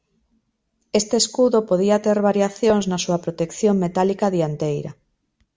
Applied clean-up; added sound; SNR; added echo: none; none; none; none.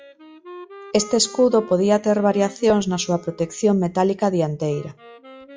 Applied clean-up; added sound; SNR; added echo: classical method log-MMSE.